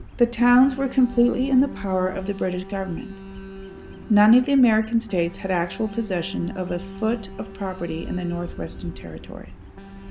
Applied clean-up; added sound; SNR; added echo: none; Bird vocalization, bird call, bird song + Alarm; 14 dB; none.